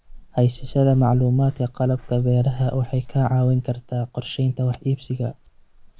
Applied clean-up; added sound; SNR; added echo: none; Fire; 17 dB; none.